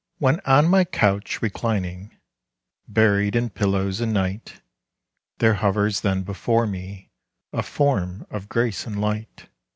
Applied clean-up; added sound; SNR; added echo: none; none; none; none.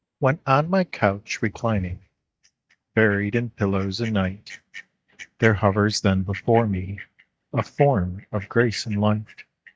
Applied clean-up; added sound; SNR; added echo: neural mask model DeepFilterNet 3.